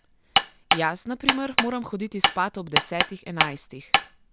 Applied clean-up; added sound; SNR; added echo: none; Hammer; -4 dB; none.